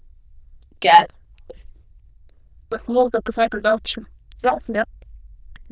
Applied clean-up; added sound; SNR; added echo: neural diffusion model UNIVERSE++.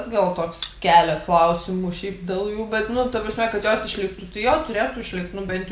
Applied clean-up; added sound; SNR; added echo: none; none; none; none.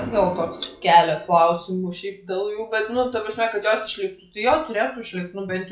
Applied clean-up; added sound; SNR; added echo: classical method log-MMSE.